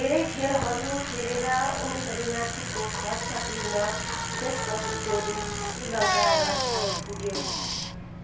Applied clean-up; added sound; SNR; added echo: none; Bicycle; 0 dB; reverberation time 0.4 s.